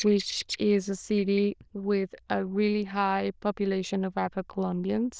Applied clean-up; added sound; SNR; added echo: neural diffusion model UNIVERSE++.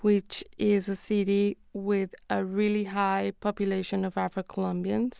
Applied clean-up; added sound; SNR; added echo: none; none; none; none.